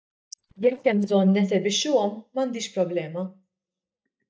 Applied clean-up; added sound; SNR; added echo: neural mask model DeepFilterNet 3.